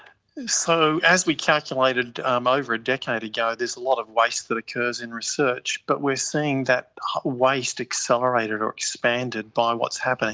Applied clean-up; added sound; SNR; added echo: none; none; none; none.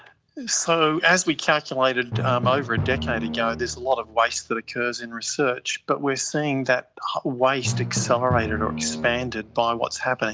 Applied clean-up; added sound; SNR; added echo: none; Drum; 9 dB; none.